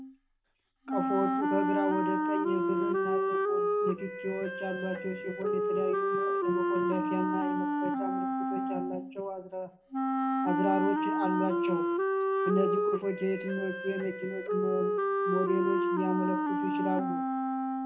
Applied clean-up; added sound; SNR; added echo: none; Wind instrument, woodwind instrument; -4 dB; reverberation time 0.3 s.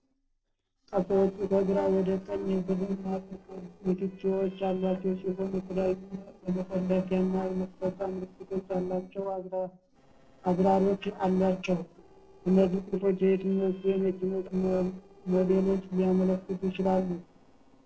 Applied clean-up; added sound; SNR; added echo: neural separator model SepFormer DNS4.